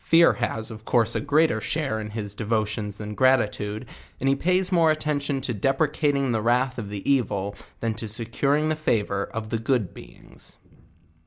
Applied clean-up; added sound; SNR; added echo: none; none; none; none.